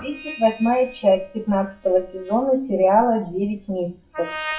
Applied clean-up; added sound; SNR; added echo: classical method WPE with log-MMSE.